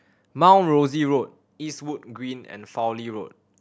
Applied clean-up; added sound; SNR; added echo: none; none; none; none.